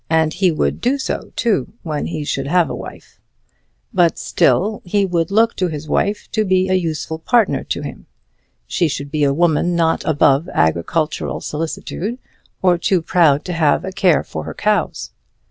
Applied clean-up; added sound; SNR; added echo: none; none; none; none.